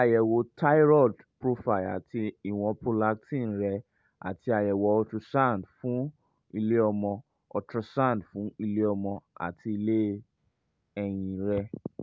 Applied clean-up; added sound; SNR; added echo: none; none; none; none.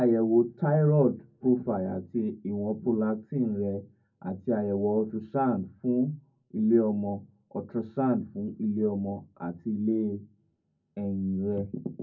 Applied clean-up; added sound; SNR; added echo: none; none; none; reverberation time 0.3 s.